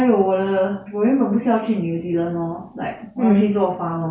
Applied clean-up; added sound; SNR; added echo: none; none; none; none.